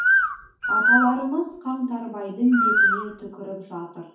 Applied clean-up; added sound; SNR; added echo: none; Bird; -3 dB; reverberation time 0.6 s.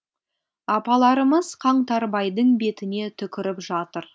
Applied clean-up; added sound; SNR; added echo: none; none; none; none.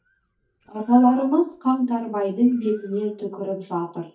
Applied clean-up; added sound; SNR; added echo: neural mask model DeepFilterNet 3.